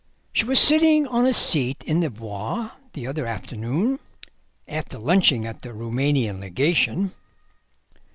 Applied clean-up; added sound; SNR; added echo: none; none; none; none.